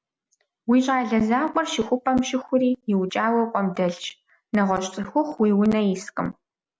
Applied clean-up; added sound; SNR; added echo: none; none; none; none.